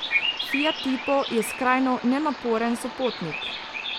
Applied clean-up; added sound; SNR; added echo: none; Bird vocalization, bird call, bird song; 5 dB; none.